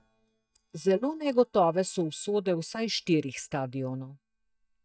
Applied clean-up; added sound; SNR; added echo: neural mask model DeepFilterNet 3.